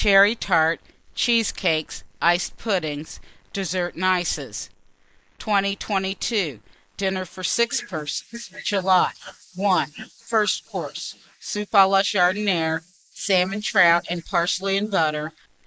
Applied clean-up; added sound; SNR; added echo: neural mask model Resemble Enhance denoiser.